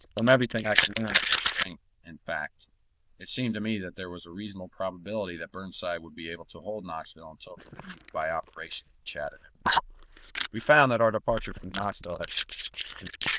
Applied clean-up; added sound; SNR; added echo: neural diffusion model UNIVERSE++.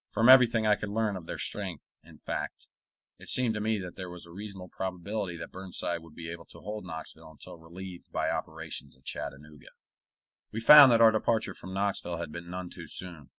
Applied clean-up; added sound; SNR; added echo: none; none; none; none.